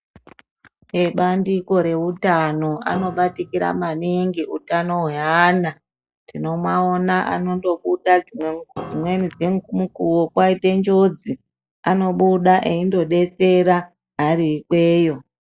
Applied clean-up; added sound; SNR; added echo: classical method log-MMSE.